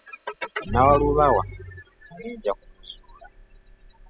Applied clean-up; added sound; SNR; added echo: classical method spectral subtraction.